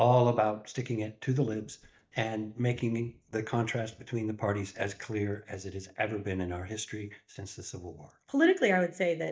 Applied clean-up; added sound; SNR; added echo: neural mask model DeepFilterNet 3.